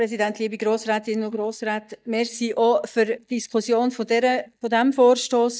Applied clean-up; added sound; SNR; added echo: neural mask model DeepFilterNet 3.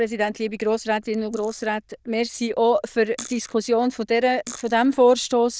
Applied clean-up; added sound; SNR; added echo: neural diffusion model UNIVERSE++.